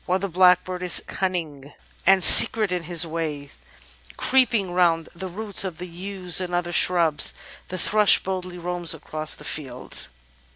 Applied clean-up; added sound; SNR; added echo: none; none; none; none.